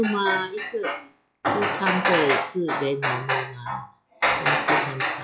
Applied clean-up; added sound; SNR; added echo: classical method log-MMSE.